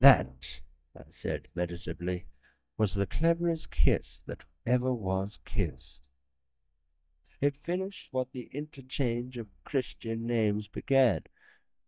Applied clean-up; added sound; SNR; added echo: neural mask model DeepFilterNet 3.